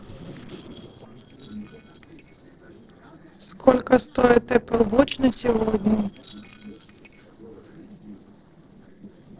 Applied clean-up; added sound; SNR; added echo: neural separator model SepFormer DNS4.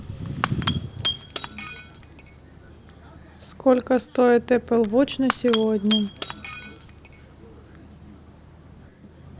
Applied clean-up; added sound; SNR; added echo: none; Shatter / Crushing; 10 dB; none.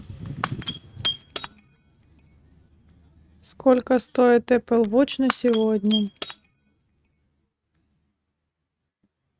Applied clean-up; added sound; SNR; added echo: neural mask model RNNoise.